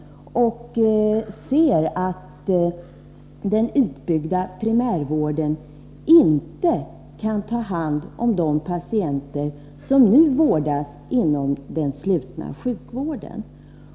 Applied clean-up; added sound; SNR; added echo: none; none; none; none.